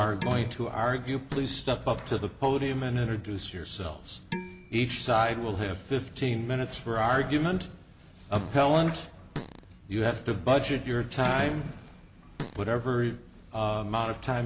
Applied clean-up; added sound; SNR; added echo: none; Fart + Dishes, pots, and pans; 11 dB; none.